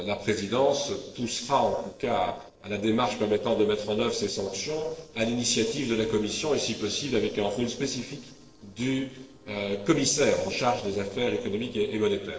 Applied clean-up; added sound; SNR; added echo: neural separator model SepFormer DNS4.